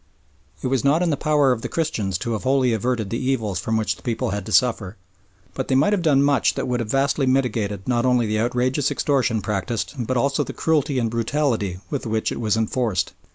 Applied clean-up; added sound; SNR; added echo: none; none; none; none.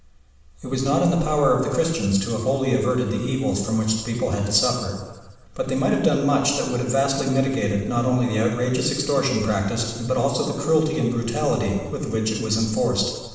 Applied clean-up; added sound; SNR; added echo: none; none; none; reverberation time 1.2 s.